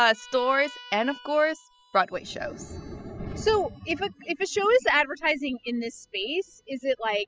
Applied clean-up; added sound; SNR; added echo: classical method spectral subtraction.